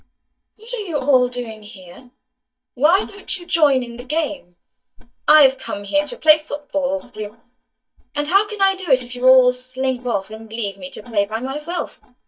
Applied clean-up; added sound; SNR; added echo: neural mask model DeepFilterNet 3.